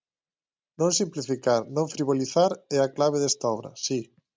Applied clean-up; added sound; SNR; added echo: none; none; none; none.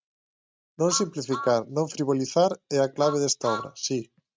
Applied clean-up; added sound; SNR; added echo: neural mask model RNNoise.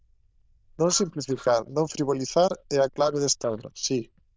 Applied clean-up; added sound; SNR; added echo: neural diffusion model UNIVERSE++.